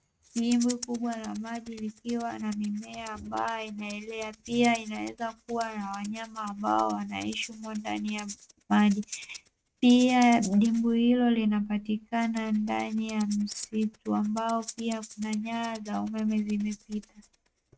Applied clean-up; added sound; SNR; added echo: neural mask model RNNoise.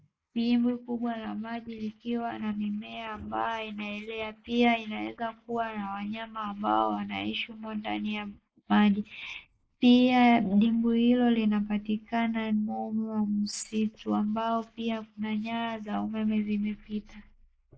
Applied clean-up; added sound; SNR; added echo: neural mask model Resemble Enhance denoiser.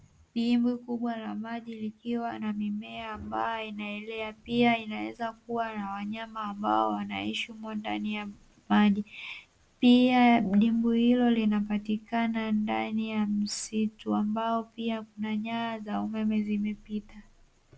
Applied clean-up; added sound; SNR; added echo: none; none; none; none.